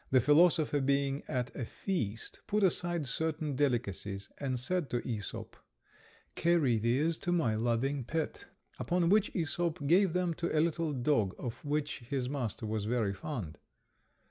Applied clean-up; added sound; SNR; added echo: none; none; none; none.